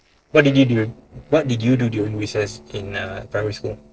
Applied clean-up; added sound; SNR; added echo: neural separator model SepFormer DNS4.